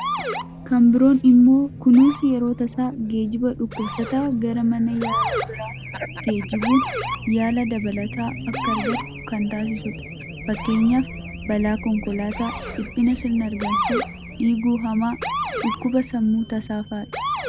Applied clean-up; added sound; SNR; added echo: none; Motor vehicle (road) / Siren + Race car, auto racing / Alarm; 8 dB; none.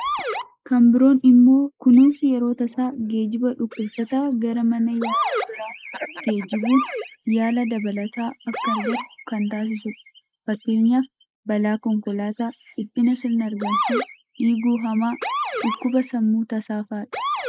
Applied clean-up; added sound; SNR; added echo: neural mask model Resemble Enhance denoiser.